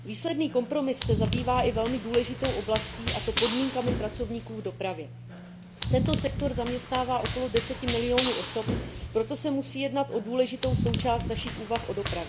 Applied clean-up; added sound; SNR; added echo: none; Run; 2 dB; reverberation time 0.5 s.